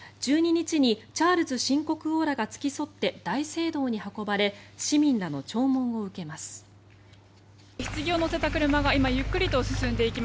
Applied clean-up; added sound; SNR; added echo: none; none; none; none.